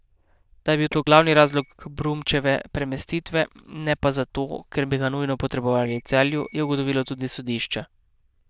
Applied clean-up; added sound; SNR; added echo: neural diffusion model UNIVERSE++.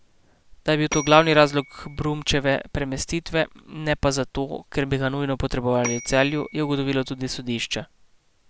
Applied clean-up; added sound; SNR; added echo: none; Bell / Telephone; 15 dB; none.